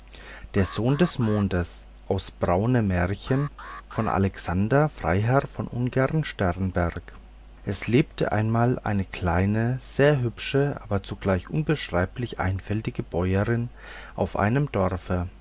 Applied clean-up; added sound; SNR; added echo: none; Alarm; 19 dB; none.